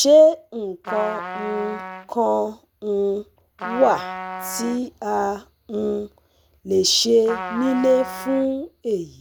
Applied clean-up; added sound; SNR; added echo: none; Trumpet; 11 dB; none.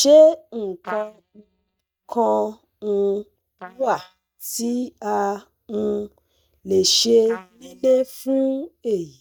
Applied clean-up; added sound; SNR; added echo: neural mask model DeepFilterNet 3.